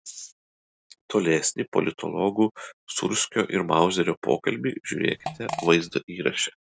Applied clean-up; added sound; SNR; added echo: none; Fart; 10 dB; none.